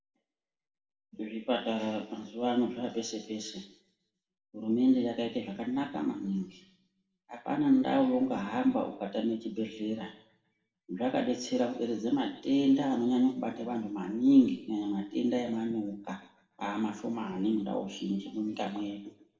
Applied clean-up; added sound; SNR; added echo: none; none; none; reverberation time 0.6 s.